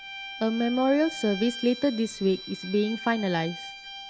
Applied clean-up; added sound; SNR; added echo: none; Bowed string instrument; 13 dB; none.